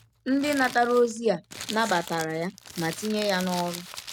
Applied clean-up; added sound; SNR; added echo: none; Crumpling, crinkling; 13 dB; none.